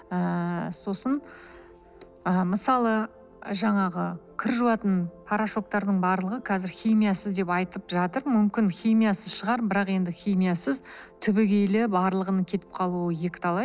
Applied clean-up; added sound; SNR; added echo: none; none; none; none.